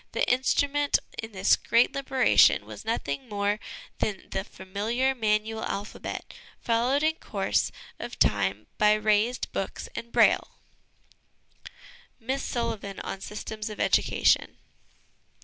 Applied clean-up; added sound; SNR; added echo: none; none; none; none.